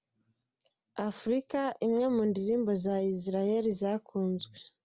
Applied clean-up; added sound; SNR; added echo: none; none; none; none.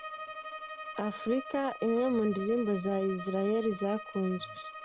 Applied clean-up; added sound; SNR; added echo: none; Bowed string instrument; 11 dB; none.